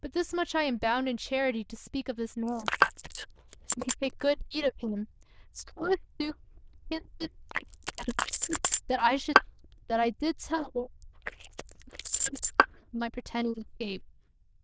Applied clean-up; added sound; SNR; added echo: neural diffusion model UNIVERSE++.